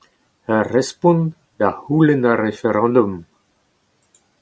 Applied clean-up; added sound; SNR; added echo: none; none; none; none.